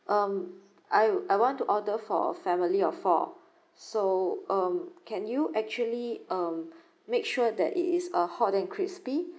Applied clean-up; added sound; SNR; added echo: none; none; none; none.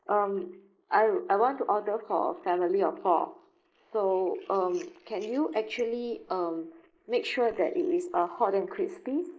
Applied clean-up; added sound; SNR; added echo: neural mask model Resemble Enhance denoiser.